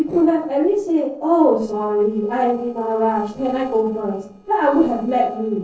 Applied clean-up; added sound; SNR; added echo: neural separator model SepFormer DNS4.